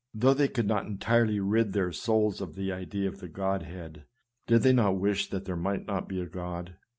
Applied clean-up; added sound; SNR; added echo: none; none; none; none.